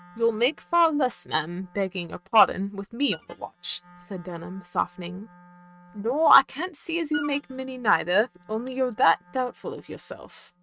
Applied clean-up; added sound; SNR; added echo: neural mask model RNNoise.